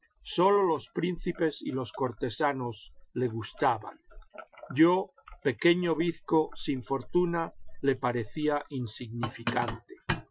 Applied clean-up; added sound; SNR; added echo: classical method Wiener filter.